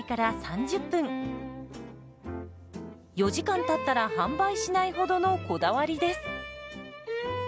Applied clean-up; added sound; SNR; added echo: none; none; none; none.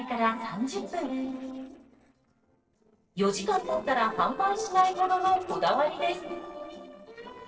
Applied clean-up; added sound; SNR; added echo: neural separator model SepFormer DNS4.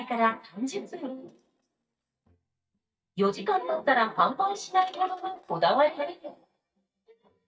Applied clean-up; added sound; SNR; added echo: neural mask model DeepFilterNet 3.